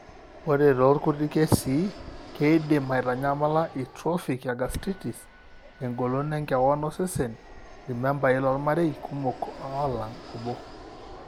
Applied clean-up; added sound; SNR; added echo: none; Fixed-wing aircraft, airplane; 17 dB; none.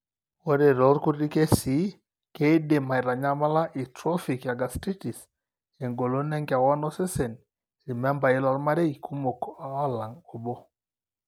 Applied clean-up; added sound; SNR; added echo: none; none; none; none.